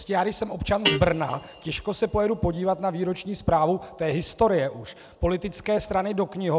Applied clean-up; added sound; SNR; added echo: none; Guitar; 9 dB; none.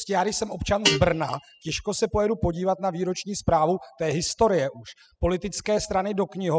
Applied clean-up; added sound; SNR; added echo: classical method spectral subtraction.